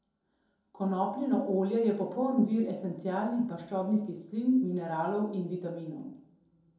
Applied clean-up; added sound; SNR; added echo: none; none; none; reverberation time 2.6 s.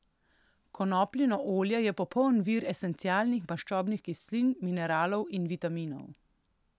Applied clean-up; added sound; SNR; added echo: none; none; none; none.